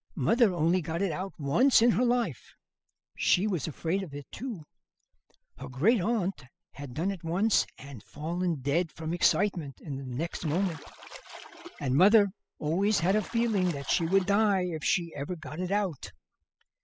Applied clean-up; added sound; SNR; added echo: classical method spectral subtraction.